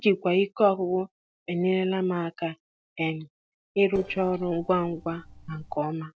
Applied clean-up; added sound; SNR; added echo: neural separator model SepFormer DNS4.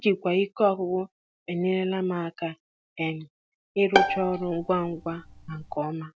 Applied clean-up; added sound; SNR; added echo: none; Bowed string instrument; 1 dB; none.